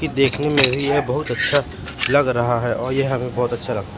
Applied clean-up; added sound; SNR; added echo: none; none; none; none.